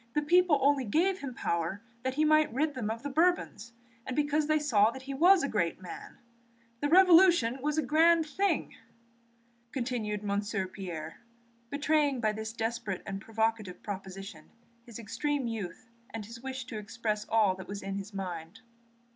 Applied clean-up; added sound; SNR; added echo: none; none; none; none.